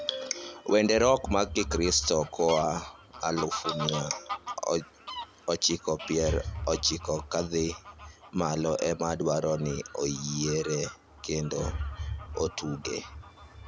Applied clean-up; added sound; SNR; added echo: none; Fowl; 15 dB; none.